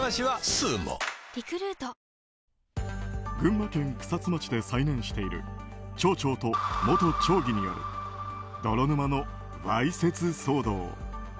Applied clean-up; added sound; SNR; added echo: none; none; none; none.